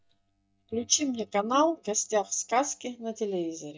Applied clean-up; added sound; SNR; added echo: neural mask model DeepFilterNet 3.